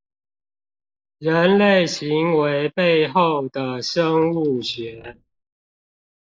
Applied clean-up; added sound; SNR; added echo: neural mask model Resemble Enhance denoiser.